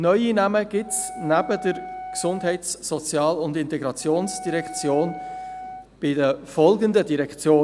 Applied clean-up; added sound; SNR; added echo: none; Wind instrument, woodwind instrument; 14 dB; none.